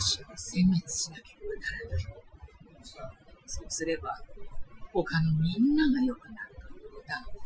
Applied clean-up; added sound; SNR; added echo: classical method Wiener filter.